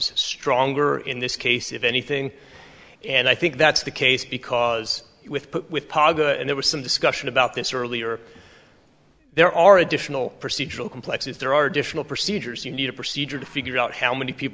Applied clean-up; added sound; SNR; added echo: none; none; none; none.